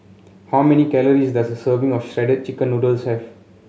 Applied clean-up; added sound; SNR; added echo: none; none; none; none.